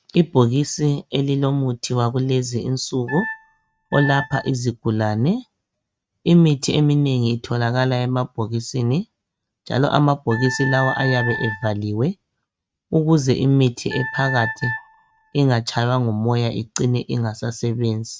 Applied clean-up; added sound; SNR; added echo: neural mask model RNNoise.